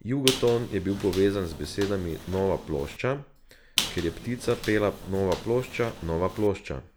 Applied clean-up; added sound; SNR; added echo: none; Squeak; 9 dB; none.